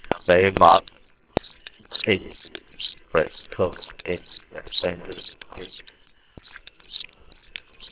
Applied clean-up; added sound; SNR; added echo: neural separator model SepFormer WHAMR!.